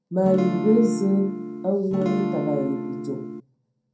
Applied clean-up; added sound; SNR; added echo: none; Acoustic guitar / Strum; 4 dB; reverberation time 0.5 s.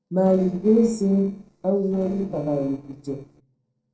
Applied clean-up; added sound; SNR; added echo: neural separator model SepFormer DNS4.